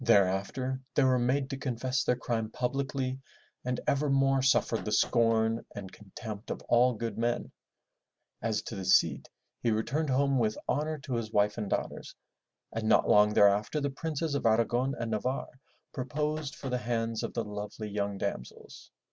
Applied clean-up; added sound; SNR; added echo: none; Knock; 18 dB; none.